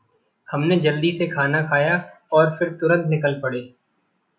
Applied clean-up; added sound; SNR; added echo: none; none; none; none.